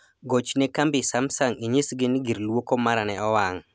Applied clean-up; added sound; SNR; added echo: none; none; none; none.